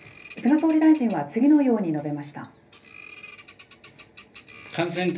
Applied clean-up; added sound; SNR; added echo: none; Bird vocalization, bird call, bird song; 18 dB; reverberation time 0.3 s.